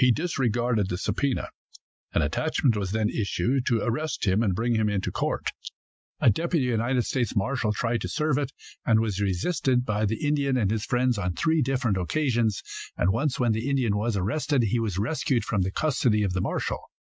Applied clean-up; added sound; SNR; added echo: none; none; none; none.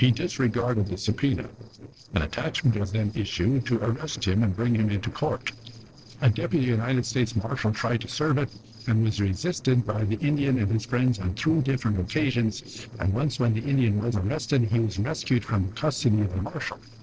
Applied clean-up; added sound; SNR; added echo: neural separator model SepFormer DNS4.